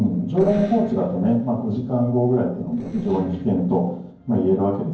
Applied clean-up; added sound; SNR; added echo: neural separator model SepFormer DNS4.